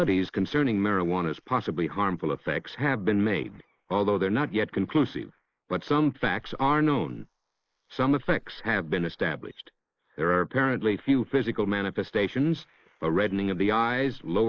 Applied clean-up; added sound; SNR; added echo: neural mask model Resemble Enhance denoiser.